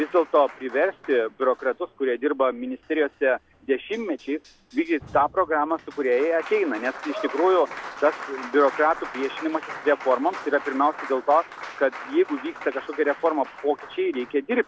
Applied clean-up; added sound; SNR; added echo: none; Applause; 15 dB; none.